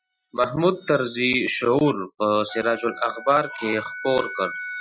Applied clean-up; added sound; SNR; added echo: classical method Wiener filter.